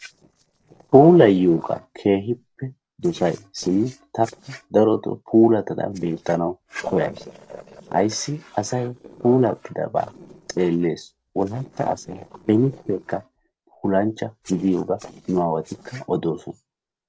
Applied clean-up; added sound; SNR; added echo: neural separator model SepFormer DNS4.